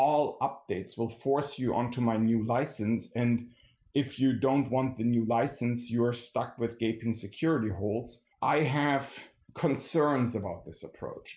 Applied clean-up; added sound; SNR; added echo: none; none; none; none.